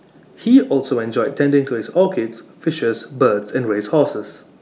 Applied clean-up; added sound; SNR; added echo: none; none; none; none.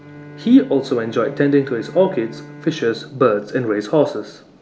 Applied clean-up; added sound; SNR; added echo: none; Bowed string instrument; 19 dB; none.